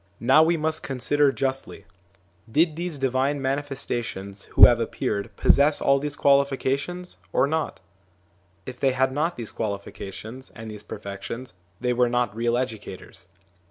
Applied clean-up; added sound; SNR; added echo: none; none; none; none.